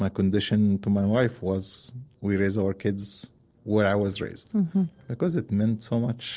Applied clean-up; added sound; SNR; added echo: neural separator model SepFormer DNS4.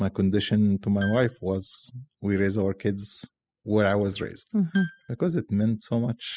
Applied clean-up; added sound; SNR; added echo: classical method spectral subtraction.